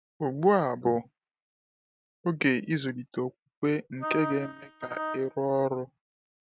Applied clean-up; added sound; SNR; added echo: neural mask model RNNoise.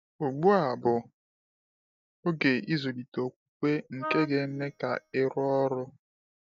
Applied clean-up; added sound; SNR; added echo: neural mask model DeepFilterNet 3.